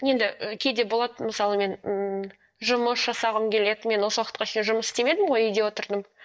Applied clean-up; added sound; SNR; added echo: neural mask model DeepFilterNet 3.